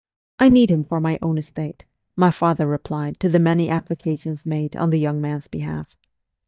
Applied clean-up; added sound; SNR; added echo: neural mask model DeepFilterNet 3.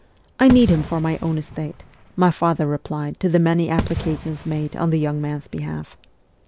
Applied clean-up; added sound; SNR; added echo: none; Fireworks; 11 dB; none.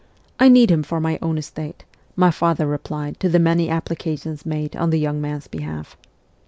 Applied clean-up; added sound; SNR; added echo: none; none; none; none.